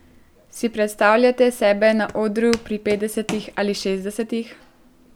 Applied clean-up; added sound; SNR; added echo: none; Walk, footsteps; 19 dB; none.